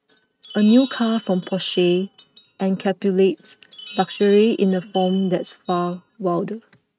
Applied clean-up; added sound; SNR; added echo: neural mask model RNNoise.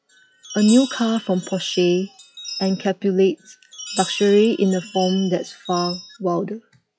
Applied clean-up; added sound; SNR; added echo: classical method log-MMSE.